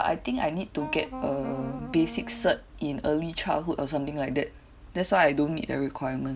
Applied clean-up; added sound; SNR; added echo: none; Wind instrument, woodwind instrument; 10 dB; none.